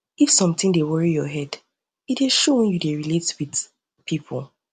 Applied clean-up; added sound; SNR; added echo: none; none; none; none.